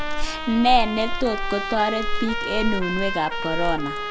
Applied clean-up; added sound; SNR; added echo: none; Boiling + Trumpet; 1 dB; none.